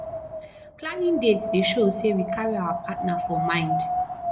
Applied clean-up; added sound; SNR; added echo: none; Wind; 3 dB; none.